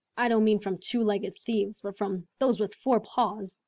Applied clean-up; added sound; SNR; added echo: none; none; none; none.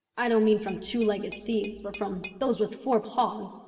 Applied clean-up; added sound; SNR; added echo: none; Tap / Glass; 19 dB; reverberation time 1.6 s.